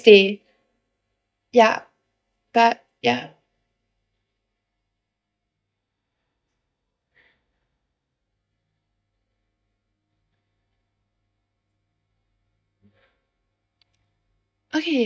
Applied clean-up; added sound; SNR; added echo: neural mask model DeepFilterNet 3.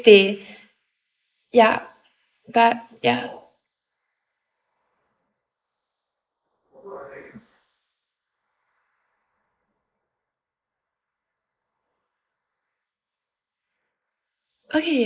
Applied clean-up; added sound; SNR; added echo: neural mask model Resemble Enhance denoiser.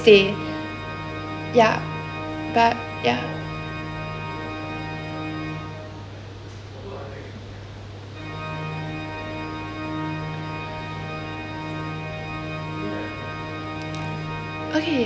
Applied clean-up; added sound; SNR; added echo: none; Organ; 5 dB; none.